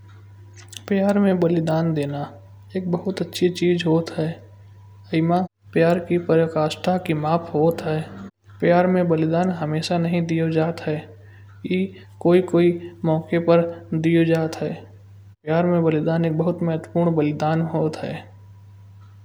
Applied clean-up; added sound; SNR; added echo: none; none; none; none.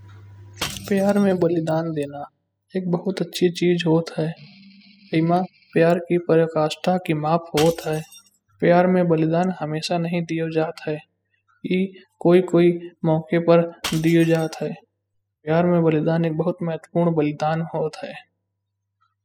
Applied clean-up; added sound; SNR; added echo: classical method spectral subtraction.